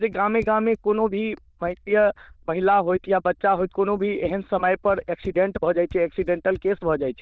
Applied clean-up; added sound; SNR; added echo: neural diffusion model UNIVERSE++.